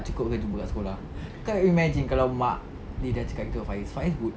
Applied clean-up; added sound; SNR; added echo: none; none; none; none.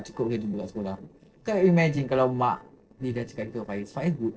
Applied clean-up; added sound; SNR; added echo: neural separator model SepFormer DNS4.